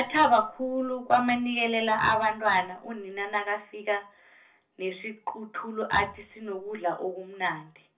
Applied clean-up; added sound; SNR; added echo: none; none; none; reverberation time 0.4 s.